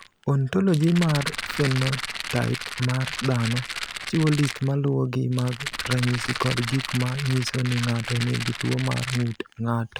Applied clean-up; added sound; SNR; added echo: none; Rattle; 9 dB; none.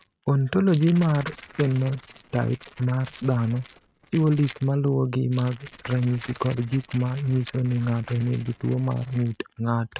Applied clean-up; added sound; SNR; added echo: neural mask model RNNoise.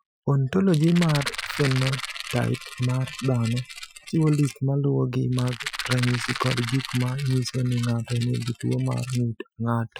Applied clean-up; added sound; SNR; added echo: classical method Wiener filter.